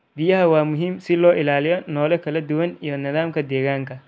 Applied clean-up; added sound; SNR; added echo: none; none; none; none.